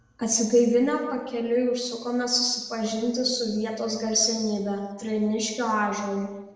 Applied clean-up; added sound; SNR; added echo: none; none; none; reverberation time 1.0 s.